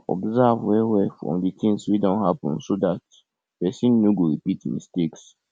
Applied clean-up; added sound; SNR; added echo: none; none; none; none.